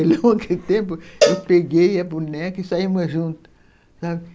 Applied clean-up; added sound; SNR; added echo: none; Cowbell; 4 dB; none.